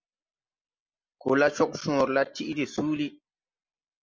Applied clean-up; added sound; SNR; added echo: none; none; none; none.